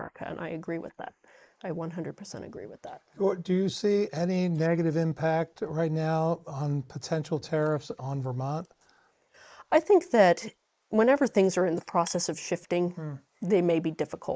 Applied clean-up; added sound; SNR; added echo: neural mask model Resemble Enhance denoiser.